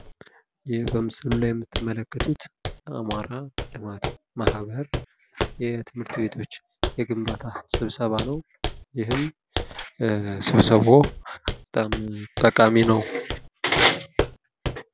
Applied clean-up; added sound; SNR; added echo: none; Walk, footsteps; 8 dB; none.